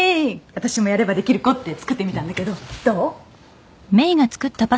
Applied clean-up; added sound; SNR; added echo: none; none; none; none.